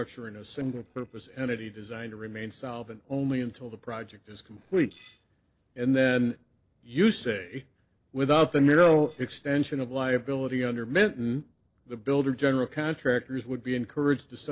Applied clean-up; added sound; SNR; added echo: neural separator model SepFormer DNS4.